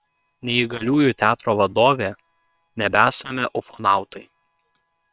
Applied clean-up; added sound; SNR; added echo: neural separator model SepFormer WHAM!.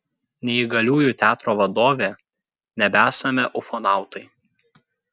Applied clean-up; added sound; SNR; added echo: none; none; none; none.